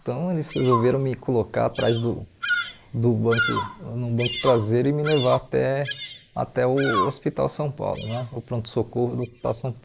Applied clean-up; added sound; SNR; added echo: neural mask model Resemble Enhance denoiser.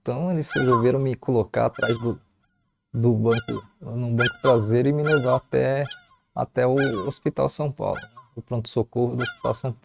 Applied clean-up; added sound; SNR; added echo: neural mask model RNNoise.